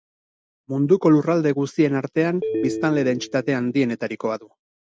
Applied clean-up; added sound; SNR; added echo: neural mask model DeepFilterNet 3.